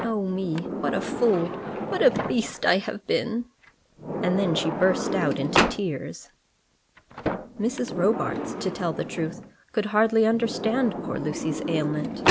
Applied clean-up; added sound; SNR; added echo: none; Sliding door; 4 dB; none.